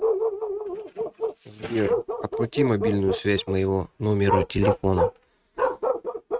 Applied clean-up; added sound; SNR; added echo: neural mask model RNNoise.